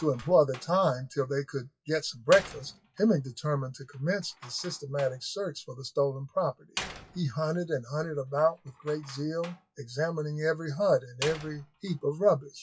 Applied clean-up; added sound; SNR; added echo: classical method WPE with log-MMSE.